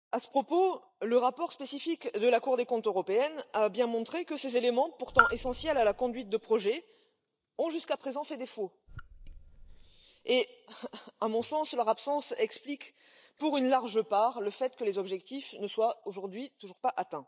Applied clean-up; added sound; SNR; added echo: neural mask model DeepFilterNet 3.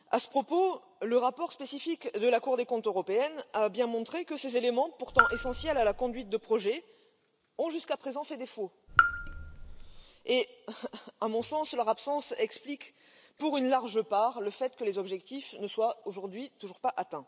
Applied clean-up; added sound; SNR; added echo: none; Raindrop / Drip; -1 dB; none.